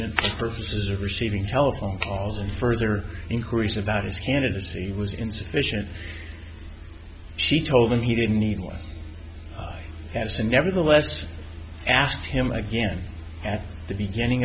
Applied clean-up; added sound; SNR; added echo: none; none; none; none.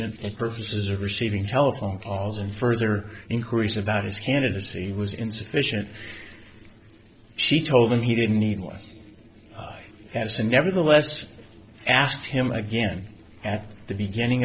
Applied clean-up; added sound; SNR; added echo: neural separator model SepFormer DNS4.